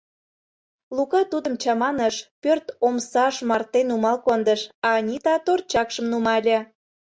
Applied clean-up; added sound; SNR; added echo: none; none; none; none.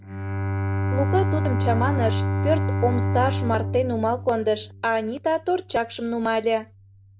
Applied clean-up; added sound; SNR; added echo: none; Bowed string instrument; 1 dB; none.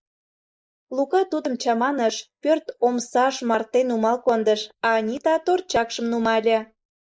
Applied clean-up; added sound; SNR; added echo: neural mask model Resemble Enhance denoiser.